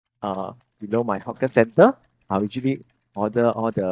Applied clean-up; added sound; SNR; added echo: neural mask model DeepFilterNet 3.